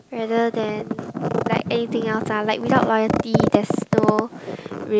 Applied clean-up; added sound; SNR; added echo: none; none; none; none.